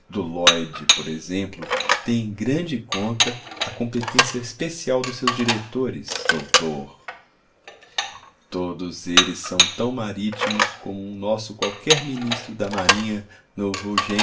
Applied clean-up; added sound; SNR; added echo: none; Dishes, pots, and pans; -2 dB; reverberation time 0.3 s.